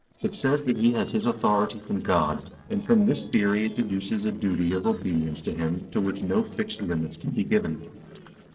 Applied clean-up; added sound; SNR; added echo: neural separator model SepFormer DNS4.